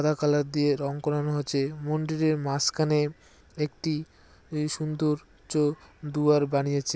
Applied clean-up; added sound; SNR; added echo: none; none; none; none.